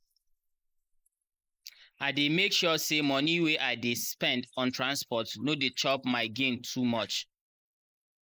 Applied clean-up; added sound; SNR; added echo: neural mask model Resemble Enhance denoiser.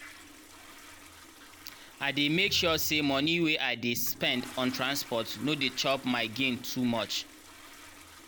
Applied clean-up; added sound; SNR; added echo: none; Toilet flush; 17 dB; none.